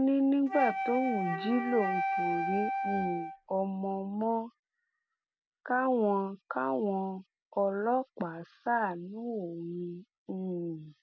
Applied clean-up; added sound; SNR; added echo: none; Wind instrument, woodwind instrument; 1 dB; none.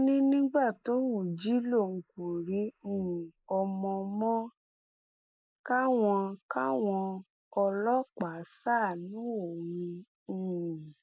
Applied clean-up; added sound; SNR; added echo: neural mask model Resemble Enhance denoiser.